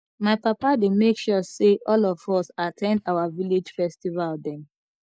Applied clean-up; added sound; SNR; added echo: neural mask model DeepFilterNet 3.